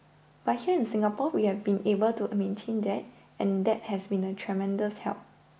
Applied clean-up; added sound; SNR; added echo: none; none; none; none.